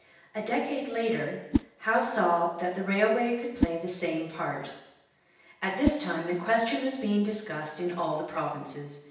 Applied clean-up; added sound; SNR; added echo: none; Whoosh, swoosh, swish; 7 dB; reverberation time 0.9 s.